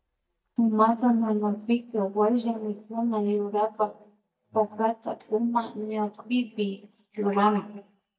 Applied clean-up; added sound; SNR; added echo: neural mask model DeepFilterNet 3.